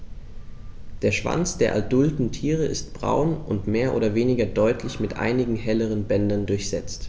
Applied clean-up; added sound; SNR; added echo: none; none; none; none.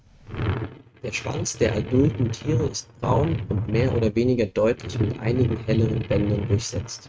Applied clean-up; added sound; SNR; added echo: neural mask model RNNoise.